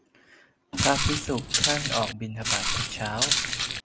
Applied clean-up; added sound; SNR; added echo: none; Walk, footsteps; -4 dB; none.